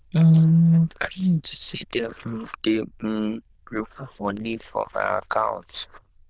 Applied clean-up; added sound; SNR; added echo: neural diffusion model UNIVERSE++.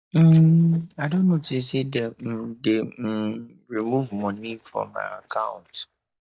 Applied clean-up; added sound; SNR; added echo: neural mask model DeepFilterNet 3.